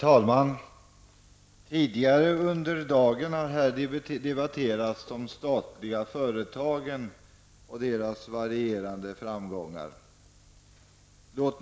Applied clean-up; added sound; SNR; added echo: none; none; none; none.